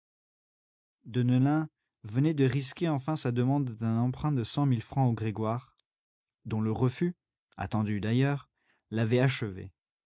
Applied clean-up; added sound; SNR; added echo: none; none; none; none.